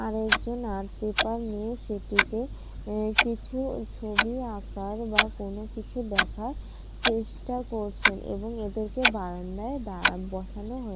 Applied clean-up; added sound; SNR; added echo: none; Clock; -2 dB; none.